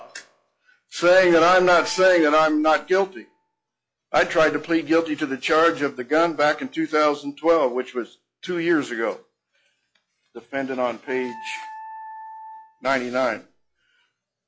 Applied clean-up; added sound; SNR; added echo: classical method log-MMSE.